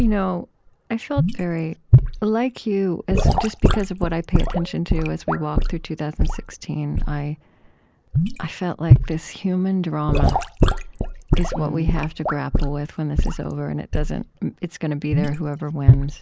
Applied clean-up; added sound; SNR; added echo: none; Sink (filling or washing) / Gurgling / Liquid; -4 dB; none.